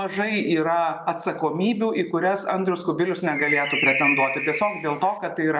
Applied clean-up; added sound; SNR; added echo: none; Bird; 2 dB; none.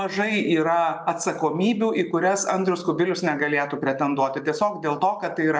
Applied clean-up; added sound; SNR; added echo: none; none; none; none.